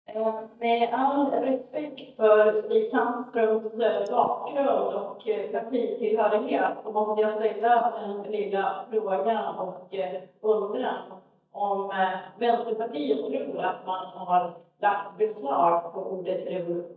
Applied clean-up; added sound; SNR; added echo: neural mask model DeepFilterNet 3.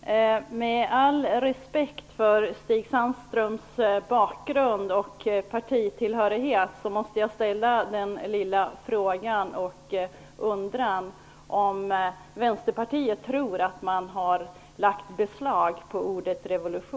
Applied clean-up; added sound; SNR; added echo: none; none; none; none.